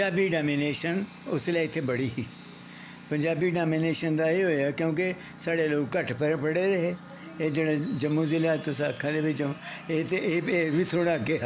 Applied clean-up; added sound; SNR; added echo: none; Chime + Engine; 18 dB; none.